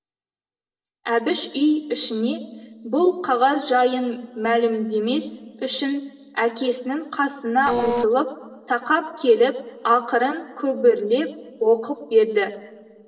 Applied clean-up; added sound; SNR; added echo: neural separator model SepFormer DNS4.